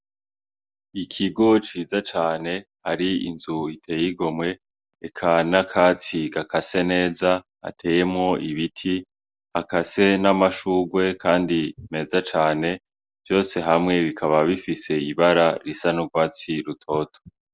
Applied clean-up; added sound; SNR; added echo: none; none; none; none.